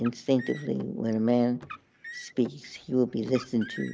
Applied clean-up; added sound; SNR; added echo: none; Car; 17 dB; none.